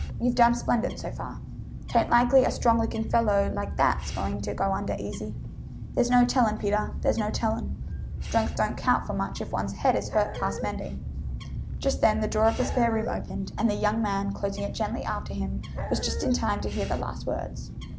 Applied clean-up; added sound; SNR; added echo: none; Dog + Bird; 6 dB; none.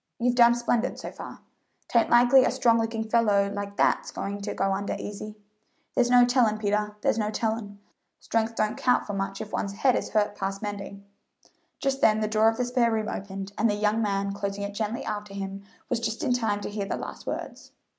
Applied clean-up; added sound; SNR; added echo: none; none; none; none.